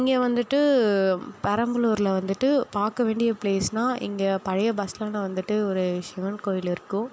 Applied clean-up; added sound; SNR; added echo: none; none; none; none.